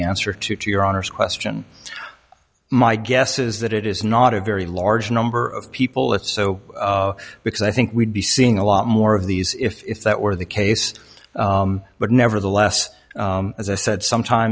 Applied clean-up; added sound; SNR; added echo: none; none; none; none.